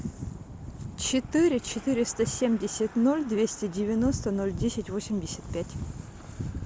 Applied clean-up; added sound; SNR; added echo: none; none; none; none.